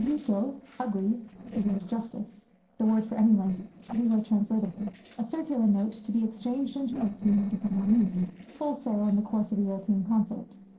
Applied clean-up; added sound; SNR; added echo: neural separator model SepFormer DNS4.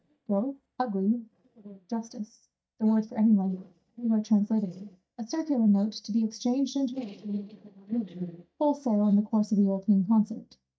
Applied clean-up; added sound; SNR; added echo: neural mask model DeepFilterNet 3.